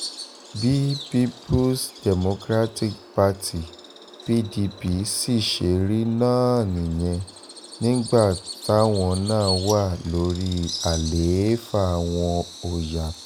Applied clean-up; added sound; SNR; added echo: none; Bird vocalization, bird call, bird song; 15 dB; none.